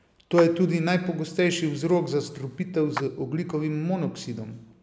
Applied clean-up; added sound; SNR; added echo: none; Clapping; 15 dB; none.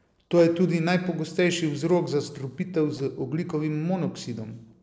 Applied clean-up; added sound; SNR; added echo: neural separator model SepFormer DNS4.